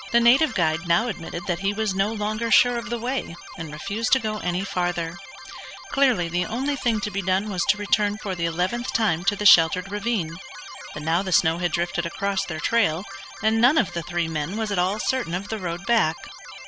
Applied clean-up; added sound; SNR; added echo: none; Keyboard (musical); 14 dB; none.